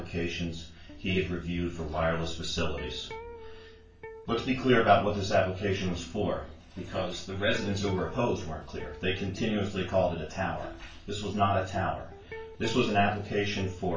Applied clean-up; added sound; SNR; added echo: none; Electric guitar; 18 dB; reverberation time 0.3 s.